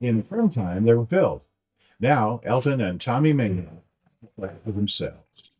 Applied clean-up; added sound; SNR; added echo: neural mask model DeepFilterNet 3.